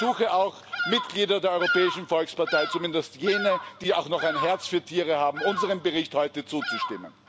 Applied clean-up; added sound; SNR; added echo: none; Bird vocalization, bird call, bird song; 7 dB; none.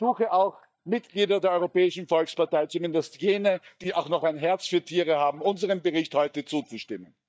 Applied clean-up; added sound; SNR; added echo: neural mask model DeepFilterNet 3.